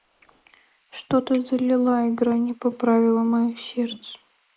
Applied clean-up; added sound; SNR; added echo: neural mask model Resemble Enhance denoiser.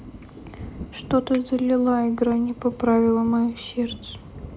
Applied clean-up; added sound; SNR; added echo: none; Thunder + Chink, clink; 17 dB; none.